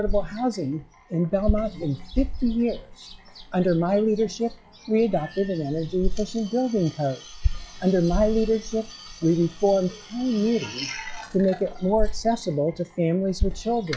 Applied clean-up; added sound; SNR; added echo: classical method log-MMSE.